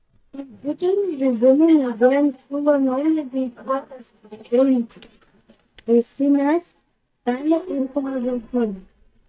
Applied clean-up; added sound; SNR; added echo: neural mask model DeepFilterNet 3.